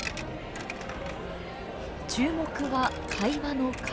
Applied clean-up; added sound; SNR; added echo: none; Coin (dropping); 5 dB; none.